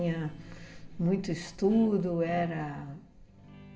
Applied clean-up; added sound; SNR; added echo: none; Guitar; 20 dB; reverberation time 1.1 s.